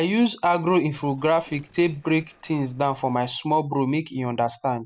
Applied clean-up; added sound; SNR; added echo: neural separator model SepFormer DNS4.